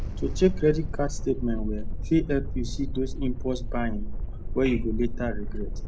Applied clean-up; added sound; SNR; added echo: none; Thunderstorm; 1 dB; none.